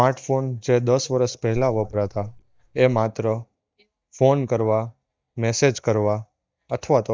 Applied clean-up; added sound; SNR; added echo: neural mask model DeepFilterNet 3.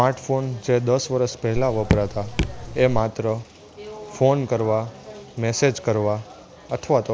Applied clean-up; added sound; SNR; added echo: none; Raindrop / Drip; 2 dB; none.